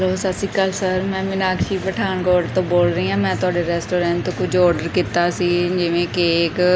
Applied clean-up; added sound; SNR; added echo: none; none; none; none.